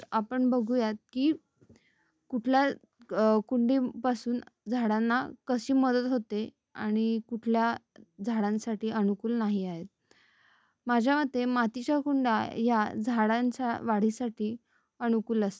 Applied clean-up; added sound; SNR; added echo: none; none; none; none.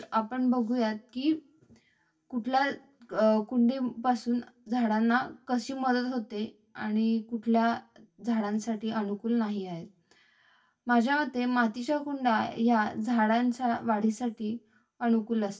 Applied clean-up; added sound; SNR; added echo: none; none; none; reverberation time 0.2 s.